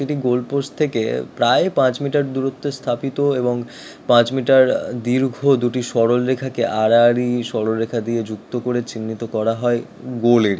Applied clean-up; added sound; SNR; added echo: none; none; none; none.